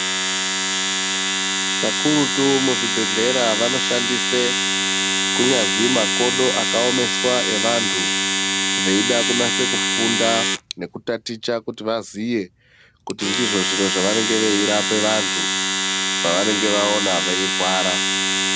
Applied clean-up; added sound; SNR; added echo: none; Domestic sounds, home sounds; -2 dB; none.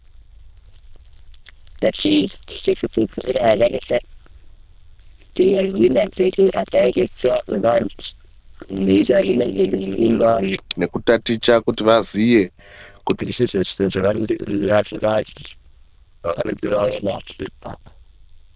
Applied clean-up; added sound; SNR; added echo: neural diffusion model UNIVERSE++.